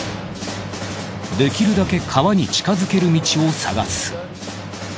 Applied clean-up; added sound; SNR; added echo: none; none; none; none.